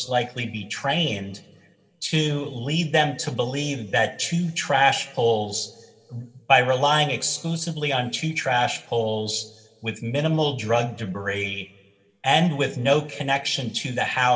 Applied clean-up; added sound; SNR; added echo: none; none; none; reverberation time 0.9 s.